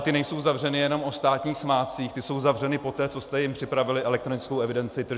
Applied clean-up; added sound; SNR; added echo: none; none; none; none.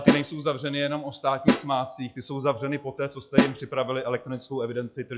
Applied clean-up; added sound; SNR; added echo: classical method log-MMSE.